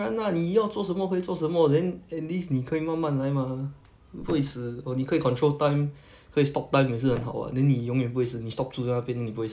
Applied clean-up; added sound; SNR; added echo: none; Thump, thud; 18 dB; none.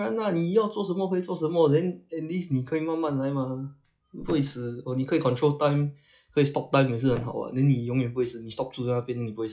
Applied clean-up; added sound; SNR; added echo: classical method log-MMSE.